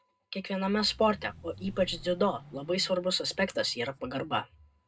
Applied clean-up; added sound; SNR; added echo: none; Vehicle; 19 dB; reverberation time 0.2 s.